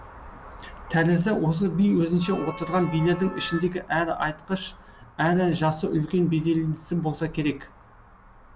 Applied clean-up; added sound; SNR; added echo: none; none; none; none.